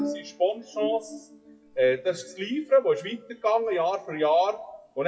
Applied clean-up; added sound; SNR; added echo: classical method WPE with log-MMSE.